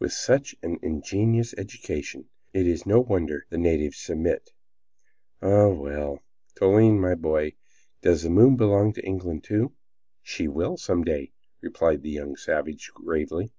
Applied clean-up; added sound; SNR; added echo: none; none; none; none.